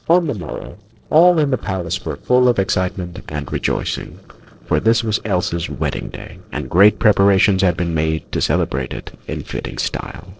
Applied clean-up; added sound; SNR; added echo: neural separator model SepFormer DNS4.